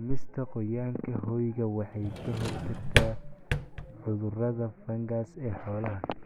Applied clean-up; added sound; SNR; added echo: none; Drawer open or close; 0 dB; none.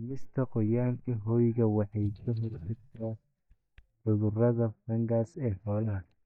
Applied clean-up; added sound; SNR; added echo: neural mask model DeepFilterNet 3.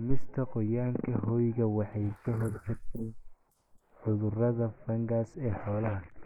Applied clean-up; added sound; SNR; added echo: neural mask model Resemble Enhance denoiser.